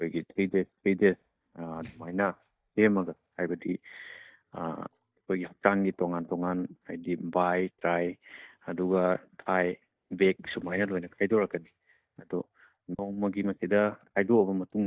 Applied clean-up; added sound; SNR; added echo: neural mask model DeepFilterNet 3.